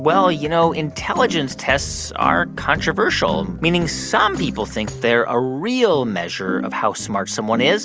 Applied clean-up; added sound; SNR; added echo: none; none; none; none.